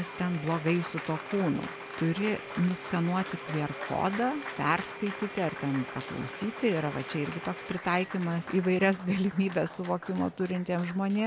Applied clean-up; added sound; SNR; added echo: none; Applause + Domestic sounds, home sounds; 11 dB; none.